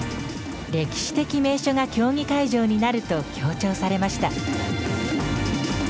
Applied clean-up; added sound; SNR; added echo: none; none; none; none.